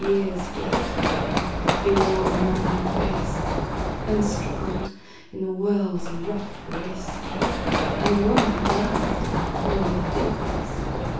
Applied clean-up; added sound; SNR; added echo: none; Run; -2 dB; reverberation time 0.6 s.